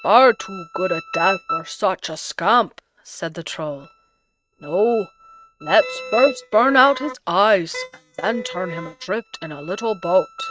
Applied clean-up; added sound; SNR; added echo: neural mask model RNNoise.